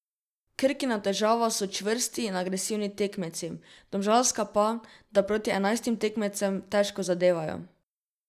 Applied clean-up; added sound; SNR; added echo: none; none; none; none.